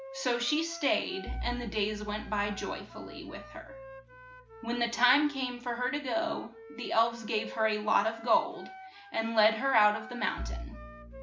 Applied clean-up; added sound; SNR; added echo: none; Wind instrument, woodwind instrument + Bowed string instrument; 13 dB; none.